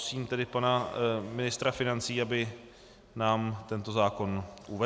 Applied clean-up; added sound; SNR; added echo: none; none; none; none.